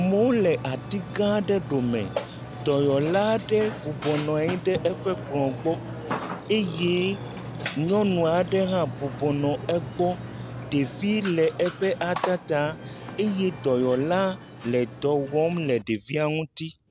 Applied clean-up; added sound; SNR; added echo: none; Burping, eructation; 10 dB; none.